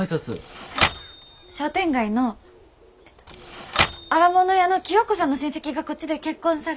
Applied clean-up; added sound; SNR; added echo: none; Typewriter; 6 dB; none.